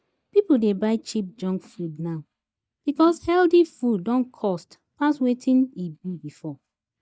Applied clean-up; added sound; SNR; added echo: neural mask model DeepFilterNet 3.